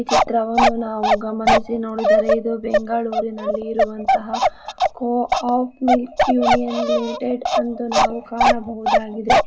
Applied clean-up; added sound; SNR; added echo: none; Bark; -4 dB; reverberation time 0.2 s.